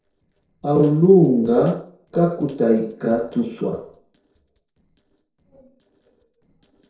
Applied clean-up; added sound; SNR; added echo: neural separator model SepFormer DNS4.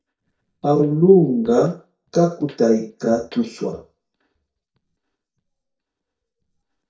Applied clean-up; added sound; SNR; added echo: neural mask model DeepFilterNet 3.